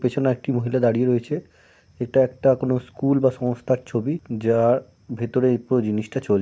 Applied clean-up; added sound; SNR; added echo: none; none; none; none.